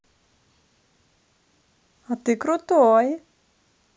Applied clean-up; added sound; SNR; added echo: none; none; none; none.